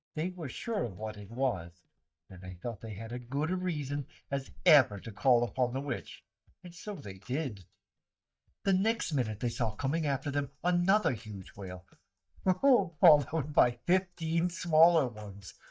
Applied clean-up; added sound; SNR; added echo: neural mask model DeepFilterNet 3.